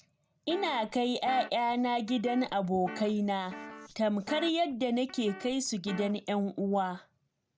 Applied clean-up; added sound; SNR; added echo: none; Guitar; 15 dB; none.